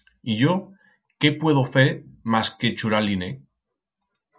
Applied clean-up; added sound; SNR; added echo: none; none; none; none.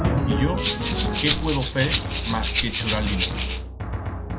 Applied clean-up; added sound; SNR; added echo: none; Rattle (instrument) + Drum; -4 dB; none.